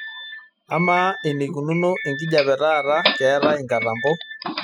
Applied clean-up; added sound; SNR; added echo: classical method spectral subtraction.